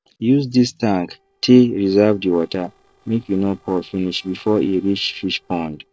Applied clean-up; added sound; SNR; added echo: neural separator model SepFormer DNS4.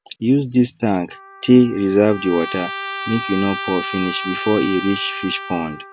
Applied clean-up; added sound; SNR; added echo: none; Trumpet; 10 dB; none.